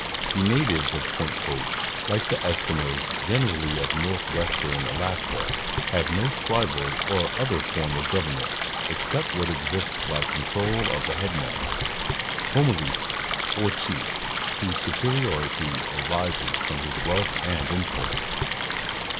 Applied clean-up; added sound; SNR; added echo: none; Stream; -1 dB; none.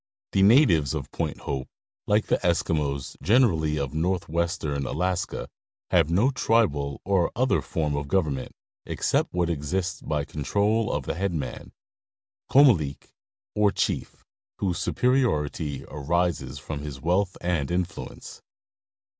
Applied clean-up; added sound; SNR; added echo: none; none; none; none.